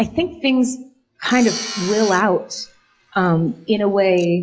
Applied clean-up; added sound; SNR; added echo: classical method log-MMSE.